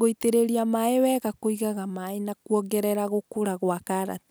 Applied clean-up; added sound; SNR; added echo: none; none; none; none.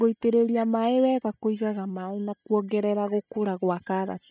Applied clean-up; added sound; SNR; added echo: neural mask model DeepFilterNet 3.